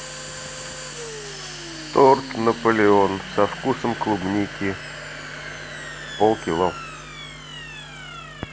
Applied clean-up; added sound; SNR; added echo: none; Domestic sounds, home sounds; 12 dB; none.